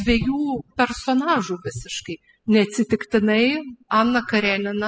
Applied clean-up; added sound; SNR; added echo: classical method spectral subtraction.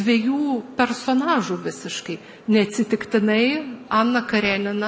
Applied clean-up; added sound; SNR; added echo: none; none; none; none.